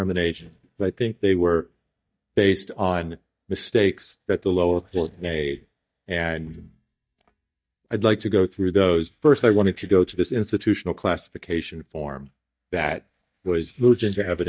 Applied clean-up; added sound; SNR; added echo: neural mask model DeepFilterNet 3.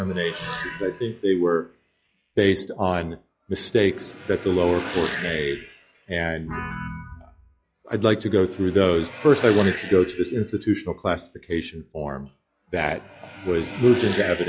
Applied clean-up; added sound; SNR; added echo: classical method log-MMSE.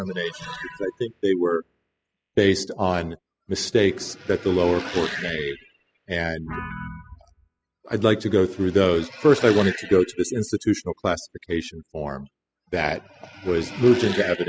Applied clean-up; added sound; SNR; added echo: classical method spectral subtraction.